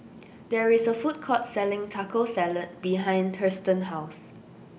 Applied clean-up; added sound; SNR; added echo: none; none; none; none.